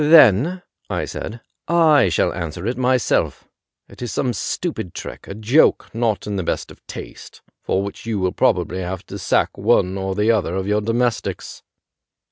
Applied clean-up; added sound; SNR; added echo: none; none; none; none.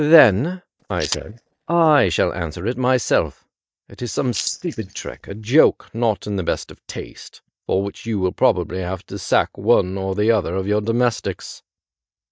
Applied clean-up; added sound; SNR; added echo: neural mask model DeepFilterNet 3.